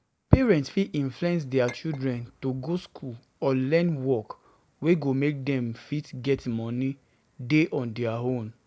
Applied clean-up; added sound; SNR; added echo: none; Chink, clink; 19 dB; none.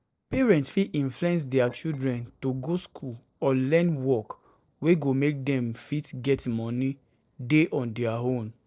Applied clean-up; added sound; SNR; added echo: neural separator model SepFormer DNS4.